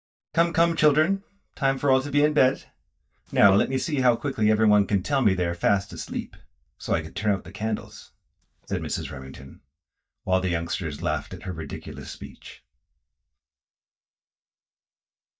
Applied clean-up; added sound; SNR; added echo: neural mask model DeepFilterNet 3.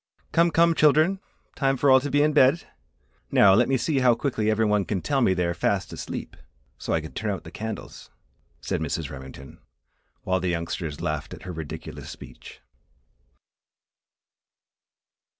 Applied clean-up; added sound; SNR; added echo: none; none; none; none.